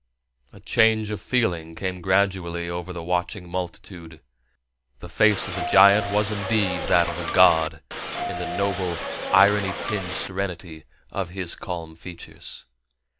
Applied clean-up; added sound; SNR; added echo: none; Subway, metro, underground / Doorbell; 5 dB; none.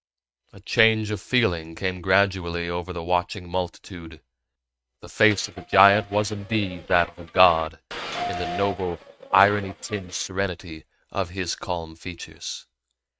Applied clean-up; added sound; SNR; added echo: neural mask model RNNoise.